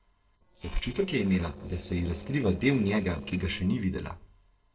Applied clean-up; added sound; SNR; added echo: neural separator model SepFormer DNS4.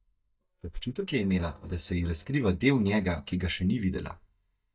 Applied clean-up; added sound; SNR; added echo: neural mask model DeepFilterNet 3.